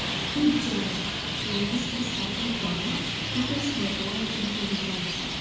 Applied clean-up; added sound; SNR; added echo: none; Traffic noise, roadway noise; 0 dB; reverberation time 1.1 s.